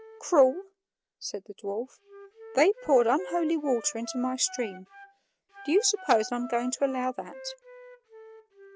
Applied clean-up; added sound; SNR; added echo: none; Wind instrument, woodwind instrument; 18 dB; none.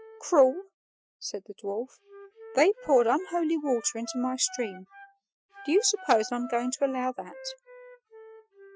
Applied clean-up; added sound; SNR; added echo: classical method Wiener filter.